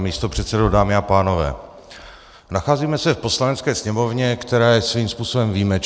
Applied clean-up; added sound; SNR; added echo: none; none; none; none.